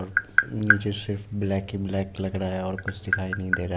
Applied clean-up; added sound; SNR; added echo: none; Tap; 1 dB; none.